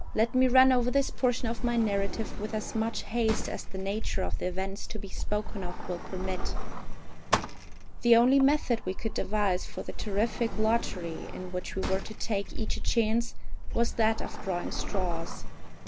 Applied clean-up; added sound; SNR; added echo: none; Sliding door; -2 dB; none.